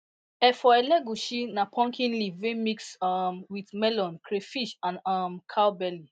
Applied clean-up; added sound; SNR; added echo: neural mask model DeepFilterNet 3.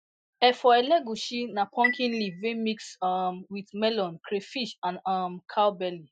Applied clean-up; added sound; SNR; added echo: classical method Wiener filter.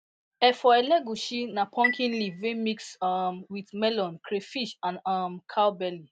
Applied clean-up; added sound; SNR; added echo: none; Chime; 8 dB; none.